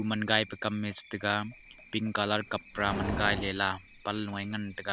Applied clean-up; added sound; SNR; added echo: none; Livestock, farm animals, working animals; 11 dB; none.